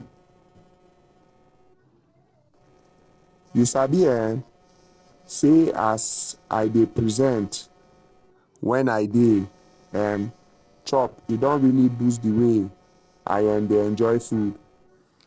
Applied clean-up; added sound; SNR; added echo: neural separator model SepFormer DNS4.